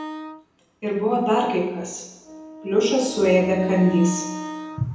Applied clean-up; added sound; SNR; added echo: none; Wind instrument, woodwind instrument; 13 dB; reverberation time 0.9 s.